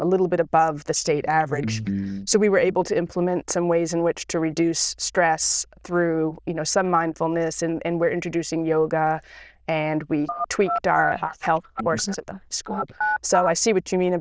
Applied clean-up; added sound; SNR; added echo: neural diffusion model UNIVERSE++.